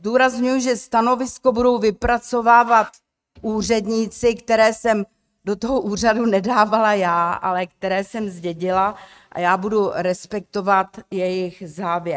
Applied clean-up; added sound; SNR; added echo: neural mask model RNNoise.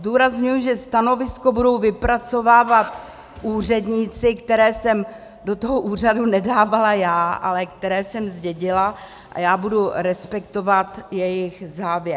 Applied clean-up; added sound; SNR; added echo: none; Alarm; 20 dB; none.